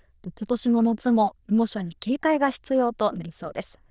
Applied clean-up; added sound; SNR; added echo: neural diffusion model UNIVERSE++.